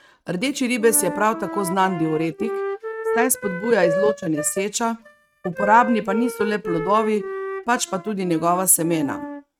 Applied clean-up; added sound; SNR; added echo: neural mask model RNNoise.